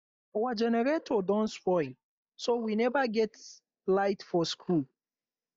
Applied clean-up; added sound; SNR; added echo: neural mask model DeepFilterNet 3.